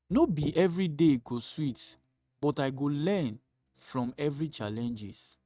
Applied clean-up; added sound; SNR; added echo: neural mask model RNNoise.